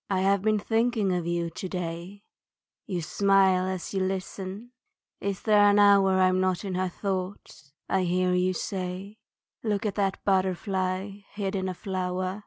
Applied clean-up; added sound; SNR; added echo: none; none; none; none.